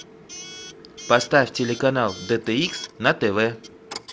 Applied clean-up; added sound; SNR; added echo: none; Coin (dropping) / Alarm; 16 dB; none.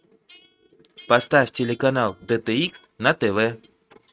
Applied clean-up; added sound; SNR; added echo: neural mask model RNNoise.